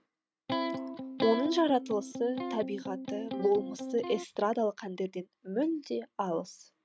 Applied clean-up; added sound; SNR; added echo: neural mask model RNNoise.